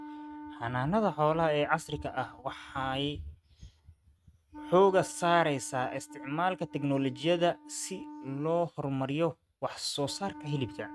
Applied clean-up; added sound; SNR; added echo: neural mask model RNNoise.